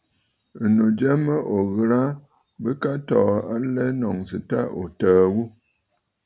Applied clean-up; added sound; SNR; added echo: none; none; none; none.